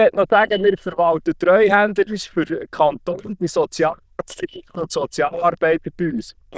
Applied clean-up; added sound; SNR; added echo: neural diffusion model UNIVERSE++.